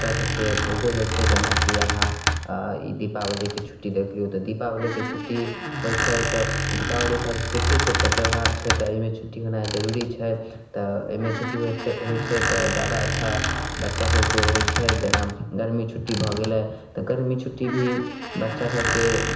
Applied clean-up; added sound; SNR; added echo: none; Squeak; 0 dB; reverberation time 0.9 s.